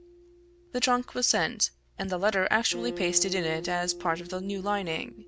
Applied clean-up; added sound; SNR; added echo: none; Acoustic guitar; 13 dB; none.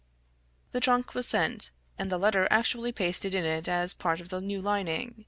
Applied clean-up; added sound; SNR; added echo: none; none; none; none.